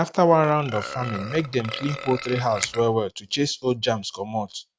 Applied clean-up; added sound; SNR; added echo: none; Finger snapping + Burping, eructation; 12 dB; none.